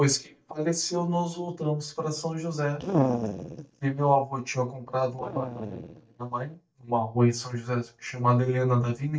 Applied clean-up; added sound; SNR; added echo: neural mask model DeepFilterNet 3.